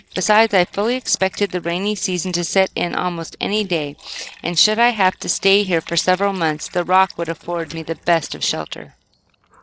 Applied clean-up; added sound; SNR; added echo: neural separator model SepFormer DNS4.